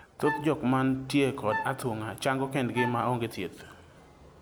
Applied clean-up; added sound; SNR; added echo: none; Wind instrument, woodwind instrument; 8 dB; none.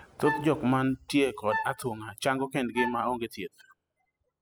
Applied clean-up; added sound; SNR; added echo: classical method spectral subtraction.